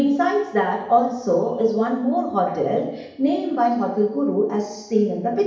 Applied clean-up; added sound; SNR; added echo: none; none; none; reverberation time 0.8 s.